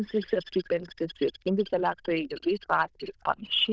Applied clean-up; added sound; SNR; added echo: neural diffusion model UNIVERSE++.